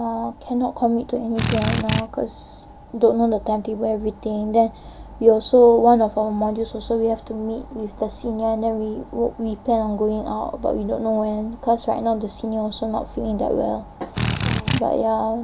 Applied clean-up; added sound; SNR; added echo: none; Drill; 1 dB; none.